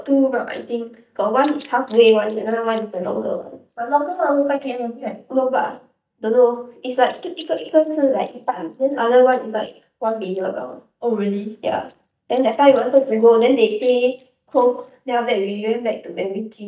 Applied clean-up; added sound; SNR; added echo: neural mask model DeepFilterNet 3.